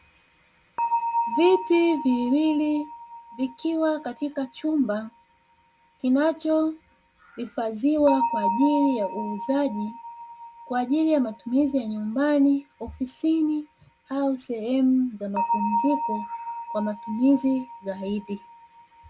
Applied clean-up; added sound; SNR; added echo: none; Bell; 8 dB; none.